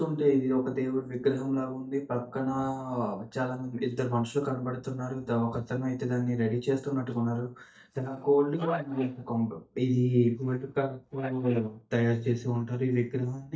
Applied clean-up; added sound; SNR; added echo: neural mask model DeepFilterNet 3.